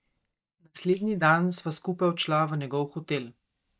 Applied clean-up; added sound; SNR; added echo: neural mask model DeepFilterNet 3.